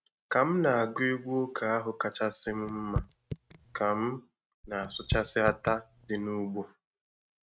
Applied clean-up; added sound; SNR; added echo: neural mask model RNNoise.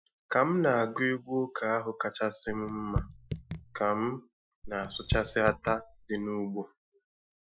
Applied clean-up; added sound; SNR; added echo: classical method Wiener filter.